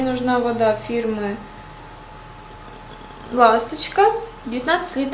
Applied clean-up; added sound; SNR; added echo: none; none; none; none.